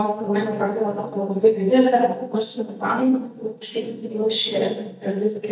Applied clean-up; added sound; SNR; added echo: neural mask model DeepFilterNet 3.